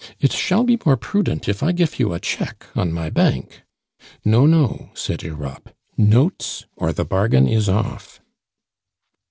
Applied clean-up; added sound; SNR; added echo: none; none; none; none.